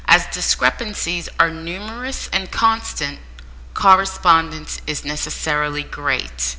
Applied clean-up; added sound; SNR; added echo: none; none; none; none.